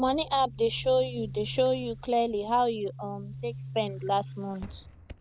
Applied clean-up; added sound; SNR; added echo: none; Boom; 13 dB; none.